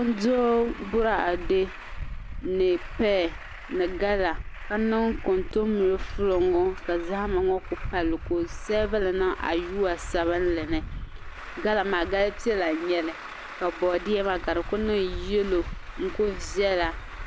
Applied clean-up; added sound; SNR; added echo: none; Truck; 9 dB; none.